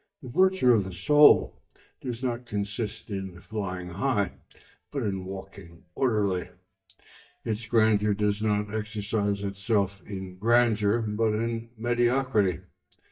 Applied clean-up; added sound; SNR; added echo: neural mask model DeepFilterNet 3.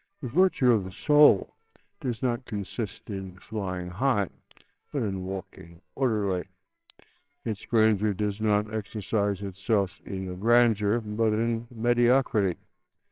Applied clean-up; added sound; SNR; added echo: neural separator model SepFormer WHAMR!.